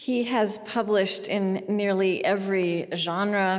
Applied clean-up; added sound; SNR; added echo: none; none; none; none.